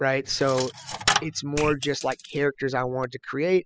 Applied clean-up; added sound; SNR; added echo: classical method spectral subtraction.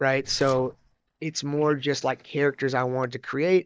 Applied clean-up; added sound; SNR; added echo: neural mask model DeepFilterNet 3.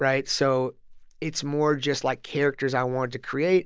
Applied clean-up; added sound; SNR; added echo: none; none; none; none.